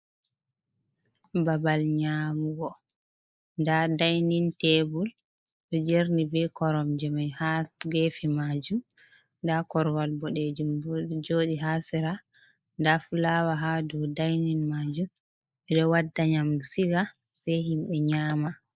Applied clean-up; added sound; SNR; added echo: neural mask model Resemble Enhance denoiser.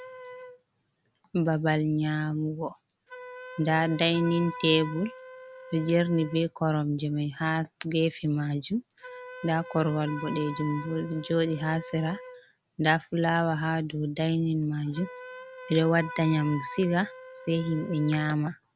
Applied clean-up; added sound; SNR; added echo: none; Wind instrument, woodwind instrument; 16 dB; none.